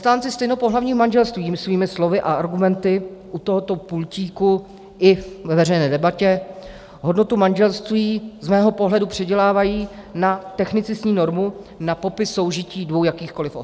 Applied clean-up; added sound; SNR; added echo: none; none; none; none.